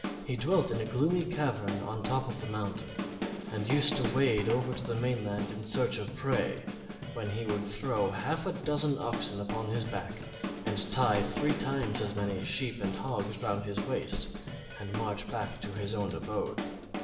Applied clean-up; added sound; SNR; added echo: none; Drum kit; 7 dB; reverberation time 2.5 s.